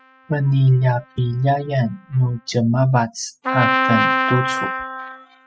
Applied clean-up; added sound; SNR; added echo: classical method spectral subtraction.